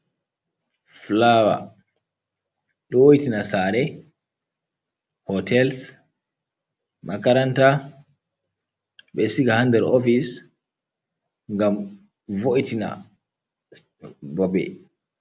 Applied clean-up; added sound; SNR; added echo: none; none; none; none.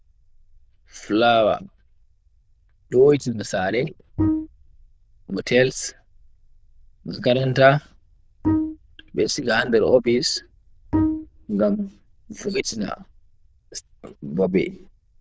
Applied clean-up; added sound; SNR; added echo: neural diffusion model UNIVERSE++.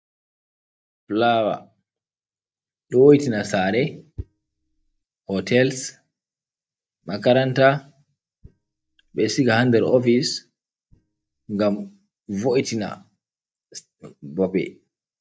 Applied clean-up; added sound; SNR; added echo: neural mask model DeepFilterNet 3.